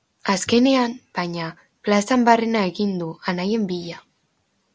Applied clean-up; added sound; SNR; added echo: none; none; none; none.